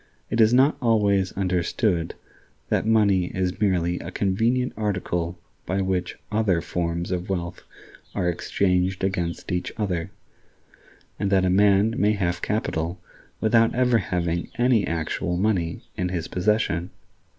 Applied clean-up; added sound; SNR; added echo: none; none; none; none.